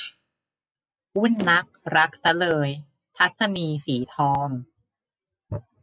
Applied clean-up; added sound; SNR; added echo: classical method log-MMSE.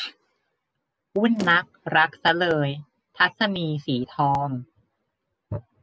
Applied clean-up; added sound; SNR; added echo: none; Motor vehicle (road); 14 dB; none.